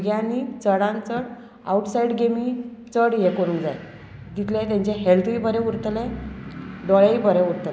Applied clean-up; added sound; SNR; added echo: none; none; none; none.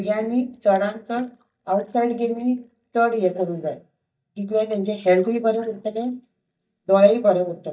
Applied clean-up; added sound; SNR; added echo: neural mask model DeepFilterNet 3.